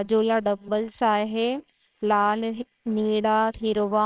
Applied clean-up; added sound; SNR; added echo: neural separator model SepFormer WHAMR!.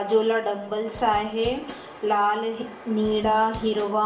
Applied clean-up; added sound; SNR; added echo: none; Drum / Drum kit; 17 dB; reverberation time 0.7 s.